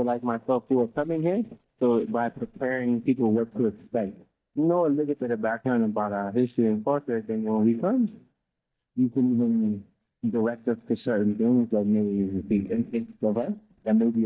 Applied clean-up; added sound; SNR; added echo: neural mask model DeepFilterNet 3.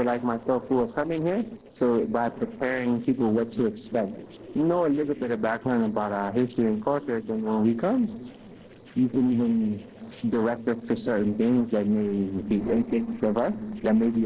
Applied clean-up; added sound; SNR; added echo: neural separator model SepFormer DNS4.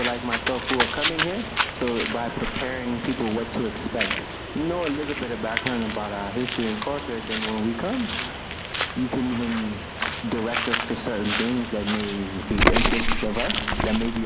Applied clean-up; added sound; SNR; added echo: none; Bird; 0 dB; none.